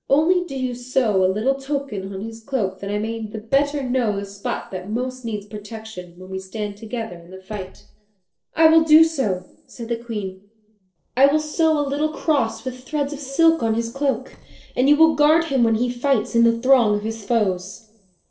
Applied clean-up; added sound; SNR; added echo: neural separator model SepFormer DNS4.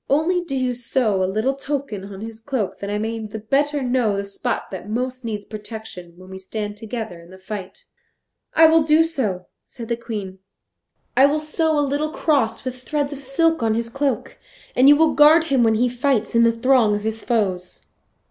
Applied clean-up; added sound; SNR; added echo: none; none; none; none.